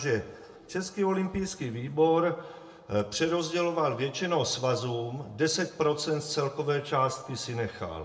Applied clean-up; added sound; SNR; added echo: none; none; none; reverberation time 0.5 s.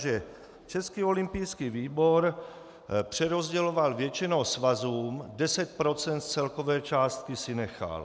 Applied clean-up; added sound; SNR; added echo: none; none; none; none.